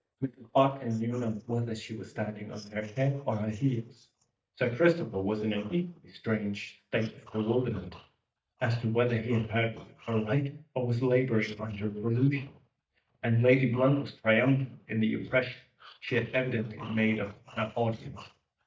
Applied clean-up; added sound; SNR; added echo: neural mask model DeepFilterNet 3.